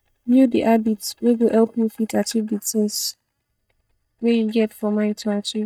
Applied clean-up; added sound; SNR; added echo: neural mask model DeepFilterNet 3.